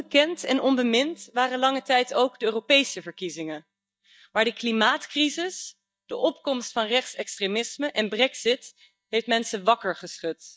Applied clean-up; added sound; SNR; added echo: neural mask model DeepFilterNet 3.